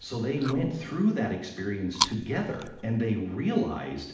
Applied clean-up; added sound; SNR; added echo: none; Chewing, mastication; 9 dB; reverberation time 0.8 s.